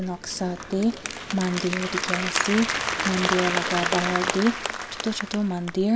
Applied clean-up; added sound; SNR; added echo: none; Applause; 3 dB; none.